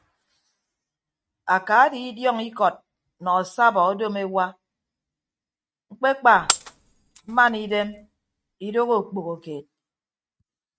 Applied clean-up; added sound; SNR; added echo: neural mask model RNNoise.